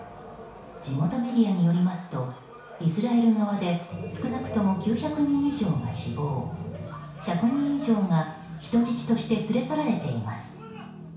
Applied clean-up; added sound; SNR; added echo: none; none; none; reverberation time 0.6 s.